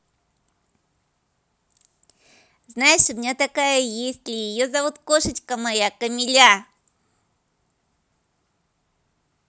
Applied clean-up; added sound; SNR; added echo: none; none; none; none.